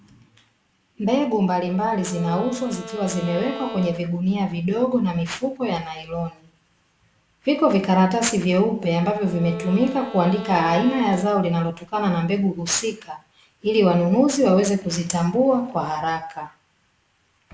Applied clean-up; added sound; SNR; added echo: none; Bowed string instrument; 15 dB; none.